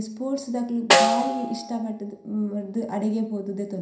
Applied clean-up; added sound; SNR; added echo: none; Snare drum; -3 dB; reverberation time 0.5 s.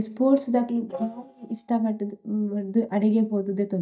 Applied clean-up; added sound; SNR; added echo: neural mask model DeepFilterNet 3.